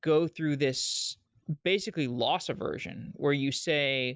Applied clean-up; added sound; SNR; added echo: none; none; none; none.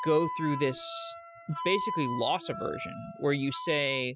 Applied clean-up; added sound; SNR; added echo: classical method spectral subtraction.